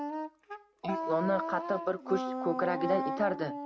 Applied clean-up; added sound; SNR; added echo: none; Wind instrument, woodwind instrument; 3 dB; none.